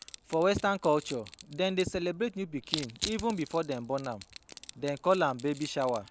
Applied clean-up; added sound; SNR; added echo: none; Crushing; 14 dB; none.